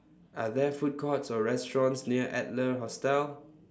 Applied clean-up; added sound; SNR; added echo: none; none; none; none.